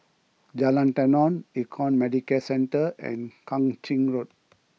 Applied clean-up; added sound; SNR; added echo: none; none; none; none.